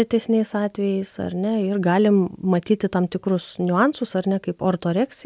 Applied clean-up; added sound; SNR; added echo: none; none; none; none.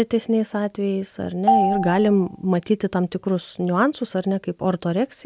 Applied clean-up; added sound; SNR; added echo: none; Marimba, xylophone; 3 dB; none.